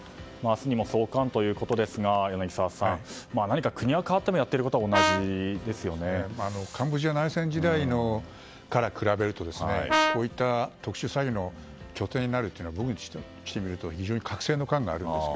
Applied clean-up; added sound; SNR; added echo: none; Brass instrument; -1 dB; none.